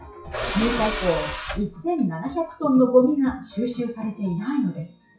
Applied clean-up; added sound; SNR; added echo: classical method WPE with log-MMSE.